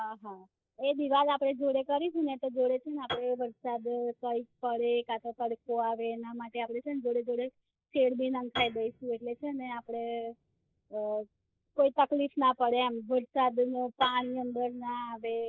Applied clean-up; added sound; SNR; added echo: neural mask model DeepFilterNet 3.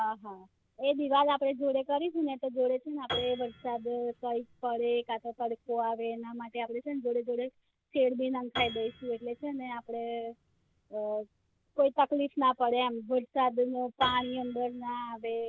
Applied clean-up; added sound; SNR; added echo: none; Piano; 15 dB; none.